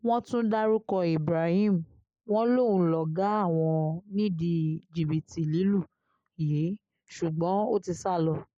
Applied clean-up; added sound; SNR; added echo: neural mask model Resemble Enhance denoiser.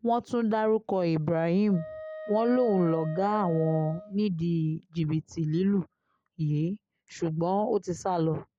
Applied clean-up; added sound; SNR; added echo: none; Wind instrument, woodwind instrument; 14 dB; none.